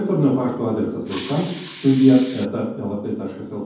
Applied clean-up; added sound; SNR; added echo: none; Hiss; 9 dB; reverberation time 0.9 s.